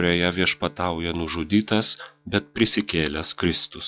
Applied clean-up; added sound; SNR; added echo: classical method log-MMSE.